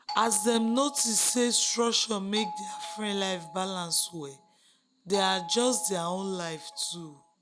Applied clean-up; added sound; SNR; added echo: none; Doorbell; 13 dB; none.